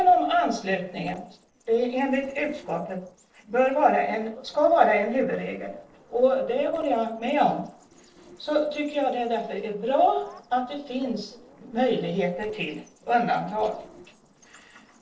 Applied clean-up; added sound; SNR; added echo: neural separator model SepFormer DNS4.